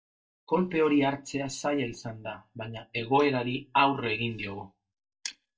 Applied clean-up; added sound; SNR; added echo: neural mask model DeepFilterNet 3.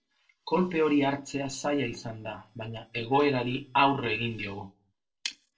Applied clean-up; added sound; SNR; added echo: neural separator model SepFormer DNS4.